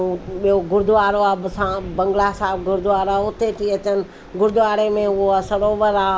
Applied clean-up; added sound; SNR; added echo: none; none; none; none.